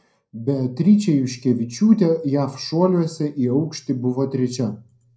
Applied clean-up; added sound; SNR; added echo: none; none; none; reverberation time 0.2 s.